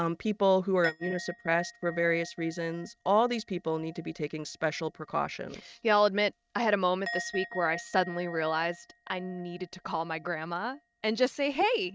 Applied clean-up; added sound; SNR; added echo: neural mask model RNNoise.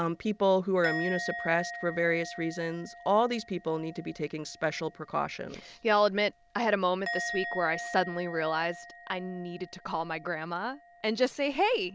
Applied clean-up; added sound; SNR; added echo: none; Musical instrument; 12 dB; none.